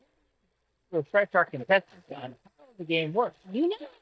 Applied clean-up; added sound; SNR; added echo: neural mask model DeepFilterNet 3.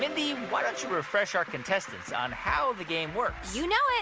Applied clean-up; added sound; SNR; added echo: none; none; none; none.